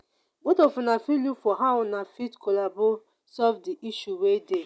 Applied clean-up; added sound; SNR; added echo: none; none; none; none.